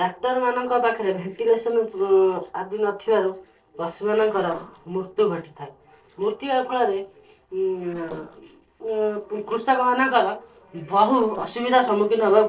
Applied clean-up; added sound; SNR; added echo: neural separator model SepFormer DNS4.